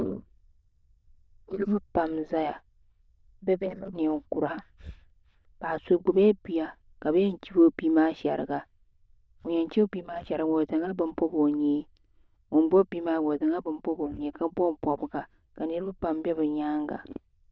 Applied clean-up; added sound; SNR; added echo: neural diffusion model UNIVERSE++.